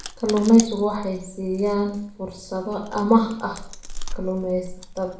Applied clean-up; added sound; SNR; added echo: none; Chewing, mastication; 11 dB; reverberation time 0.5 s.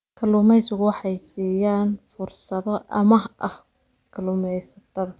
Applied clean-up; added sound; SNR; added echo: none; none; none; none.